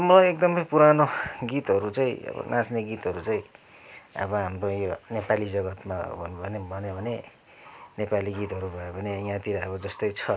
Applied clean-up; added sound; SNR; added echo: none; none; none; none.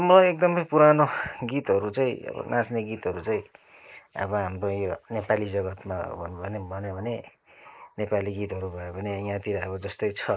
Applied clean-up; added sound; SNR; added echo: neural mask model Resemble Enhance denoiser.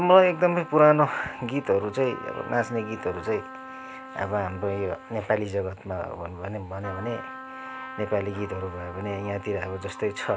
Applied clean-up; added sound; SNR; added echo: none; Trumpet; 15 dB; none.